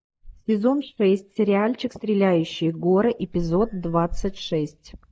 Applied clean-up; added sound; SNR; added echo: neural mask model DeepFilterNet 3.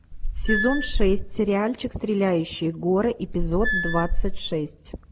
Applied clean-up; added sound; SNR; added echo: none; Squeak / Screech; -1 dB; none.